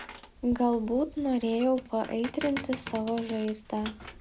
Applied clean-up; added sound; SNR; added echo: none; Squeak; 14 dB; none.